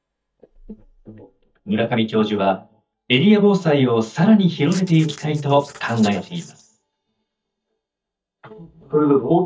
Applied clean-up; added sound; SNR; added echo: neural mask model DeepFilterNet 3.